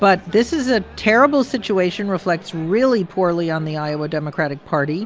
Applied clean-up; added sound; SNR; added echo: none; none; none; none.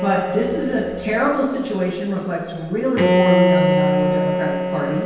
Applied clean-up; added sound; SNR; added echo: none; Bowed string instrument; -1 dB; reverberation time 1.2 s.